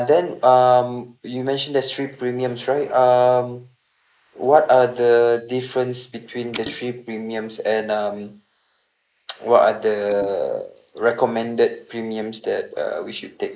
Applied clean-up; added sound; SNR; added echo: neural mask model Resemble Enhance denoiser.